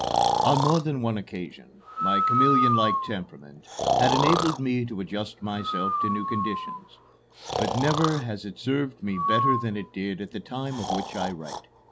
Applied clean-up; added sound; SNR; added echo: none; Breathing; 0 dB; none.